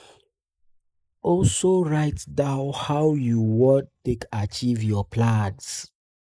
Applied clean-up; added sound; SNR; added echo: neural mask model Resemble Enhance denoiser.